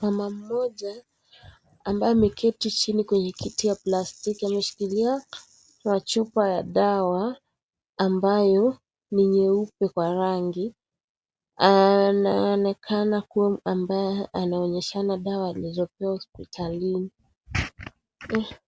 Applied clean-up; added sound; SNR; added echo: none; none; none; none.